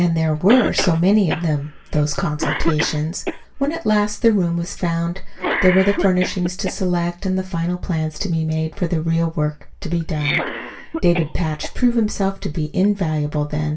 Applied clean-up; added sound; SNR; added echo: none; Cough; 11 dB; reverberation time 0.2 s.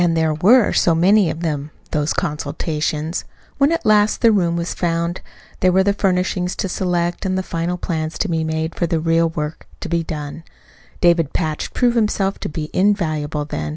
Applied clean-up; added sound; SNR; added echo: none; none; none; none.